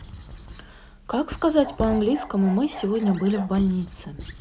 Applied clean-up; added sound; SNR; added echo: none; Squeak / Writing + Bark; 13 dB; none.